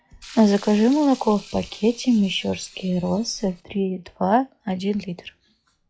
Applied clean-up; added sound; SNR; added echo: classical method log-MMSE.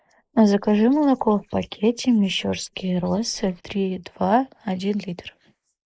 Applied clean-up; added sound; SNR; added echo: neural mask model Resemble Enhance denoiser.